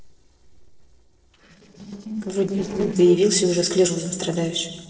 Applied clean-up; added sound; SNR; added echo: neural separator model SepFormer DNS4.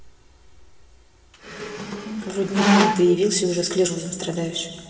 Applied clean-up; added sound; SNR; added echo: none; Squeak; -2 dB; reverberation time 2.5 s.